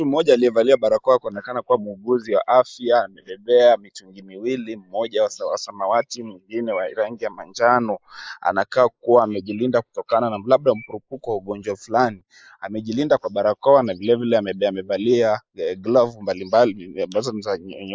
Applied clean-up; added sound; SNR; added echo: neural mask model Resemble Enhance denoiser.